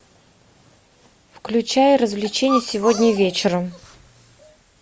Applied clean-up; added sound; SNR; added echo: none; none; none; none.